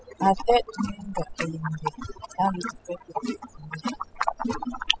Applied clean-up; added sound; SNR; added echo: classical method spectral subtraction.